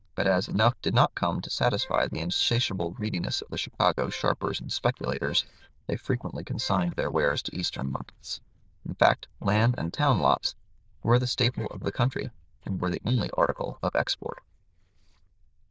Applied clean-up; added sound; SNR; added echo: neural diffusion model UNIVERSE++.